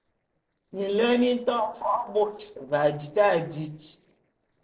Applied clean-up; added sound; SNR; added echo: neural separator model SepFormer DNS4.